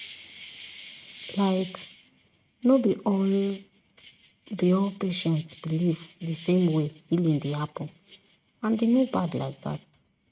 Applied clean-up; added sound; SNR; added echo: neural mask model RNNoise.